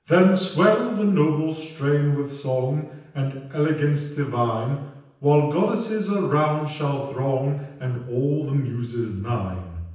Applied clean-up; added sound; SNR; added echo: none; none; none; reverberation time 0.9 s.